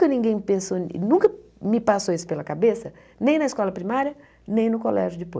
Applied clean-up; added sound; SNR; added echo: none; none; none; none.